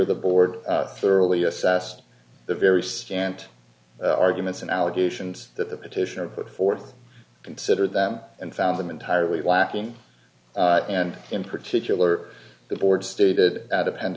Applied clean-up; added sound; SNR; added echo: none; none; none; none.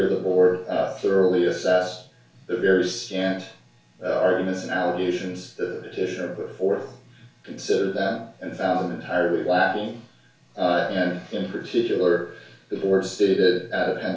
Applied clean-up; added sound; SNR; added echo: none; none; none; reverberation time 0.3 s.